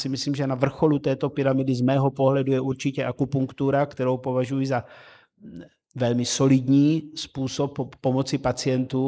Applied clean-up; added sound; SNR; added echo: neural mask model Resemble Enhance denoiser.